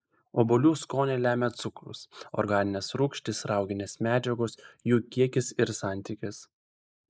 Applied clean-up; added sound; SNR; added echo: neural mask model Resemble Enhance denoiser.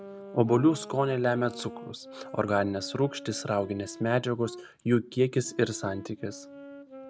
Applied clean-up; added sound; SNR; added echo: none; Wind instrument, woodwind instrument; 16 dB; none.